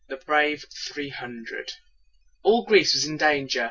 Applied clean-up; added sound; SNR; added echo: none; none; none; none.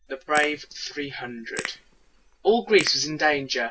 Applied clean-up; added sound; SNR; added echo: none; Crack / Crackle; 15 dB; none.